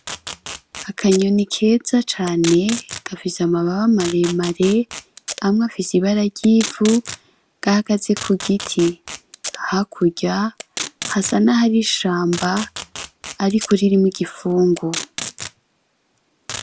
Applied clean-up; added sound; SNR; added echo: none; Packing tape, duct tape; 14 dB; none.